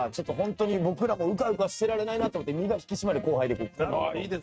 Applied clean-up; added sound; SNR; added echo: neural mask model RNNoise.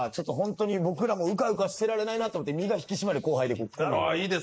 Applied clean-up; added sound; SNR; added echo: neural mask model Resemble Enhance denoiser.